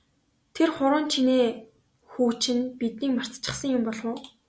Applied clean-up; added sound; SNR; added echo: none; none; none; none.